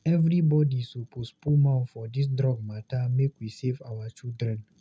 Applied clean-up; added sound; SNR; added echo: none; none; none; none.